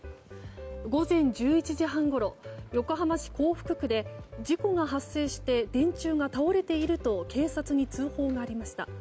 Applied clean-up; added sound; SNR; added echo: none; none; none; none.